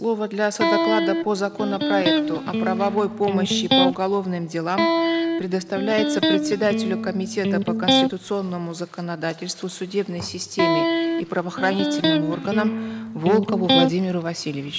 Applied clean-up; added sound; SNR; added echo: none; Electric guitar; -2 dB; none.